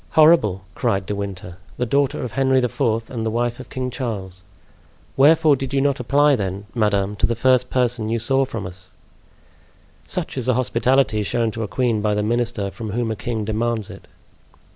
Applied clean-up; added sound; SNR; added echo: none; none; none; none.